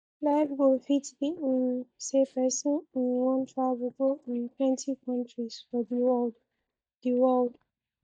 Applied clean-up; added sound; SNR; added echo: neural mask model DeepFilterNet 3.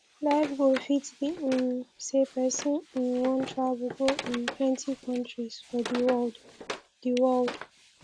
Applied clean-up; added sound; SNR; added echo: none; Wood; 13 dB; none.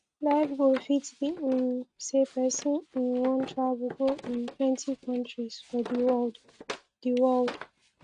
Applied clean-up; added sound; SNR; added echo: neural mask model RNNoise.